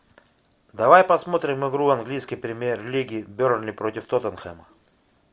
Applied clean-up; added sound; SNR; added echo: none; none; none; none.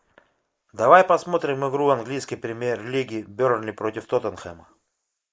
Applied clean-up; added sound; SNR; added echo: neural mask model Resemble Enhance denoiser.